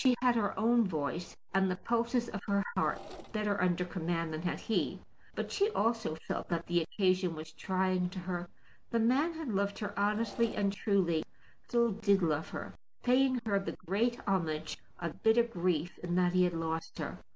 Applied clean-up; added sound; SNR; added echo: none; Engine / Mechanisms; 18 dB; none.